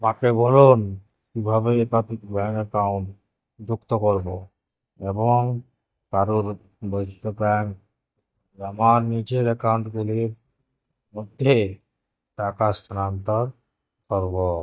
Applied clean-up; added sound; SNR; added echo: neural mask model DeepFilterNet 3.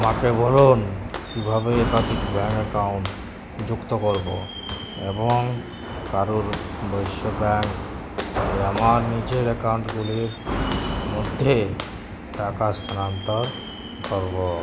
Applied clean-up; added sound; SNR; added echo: none; Walk, footsteps; 6 dB; none.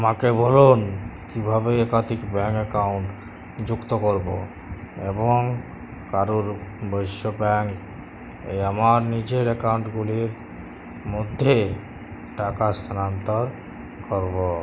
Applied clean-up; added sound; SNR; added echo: none; none; none; none.